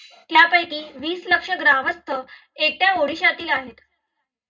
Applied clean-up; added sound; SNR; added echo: none; none; none; reverberation time 0.2 s.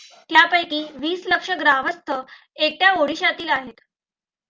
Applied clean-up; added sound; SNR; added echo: none; none; none; none.